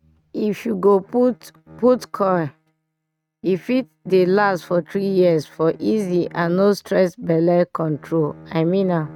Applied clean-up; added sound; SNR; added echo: neural mask model RNNoise.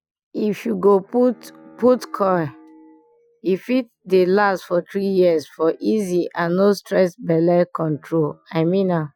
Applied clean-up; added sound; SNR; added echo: classical method Wiener filter.